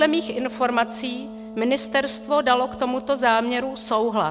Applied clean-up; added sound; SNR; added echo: none; Wind instrument, woodwind instrument; 15 dB; none.